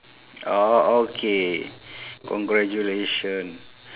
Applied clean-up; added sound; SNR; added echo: none; none; none; none.